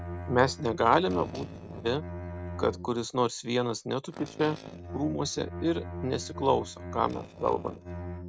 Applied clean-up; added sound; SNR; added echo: neural mask model RNNoise.